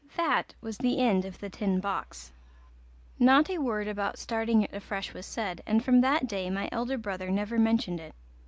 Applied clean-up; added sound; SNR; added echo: none; none; none; none.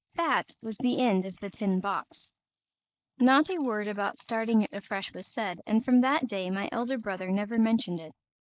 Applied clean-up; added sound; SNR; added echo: neural mask model Resemble Enhance denoiser.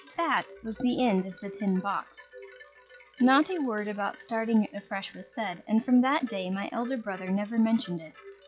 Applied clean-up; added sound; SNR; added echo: classical method log-MMSE.